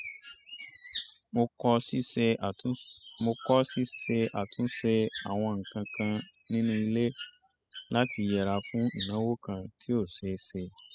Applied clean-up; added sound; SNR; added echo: classical method spectral subtraction.